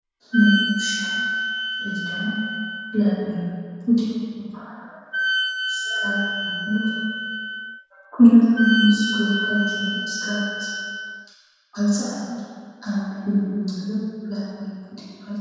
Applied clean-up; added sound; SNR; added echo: none; Wind instrument, woodwind instrument; 4 dB; reverberation time 1.9 s.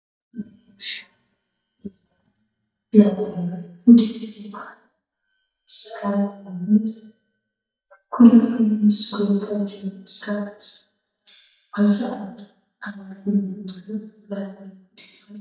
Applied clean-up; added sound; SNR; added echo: neural mask model DeepFilterNet 3.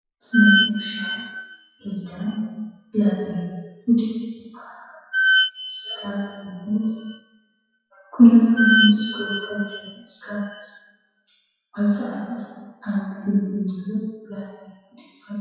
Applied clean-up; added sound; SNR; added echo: classical method WPE with log-MMSE.